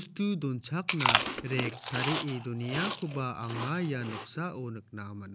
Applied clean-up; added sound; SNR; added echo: none; Chewing, mastication; -2 dB; none.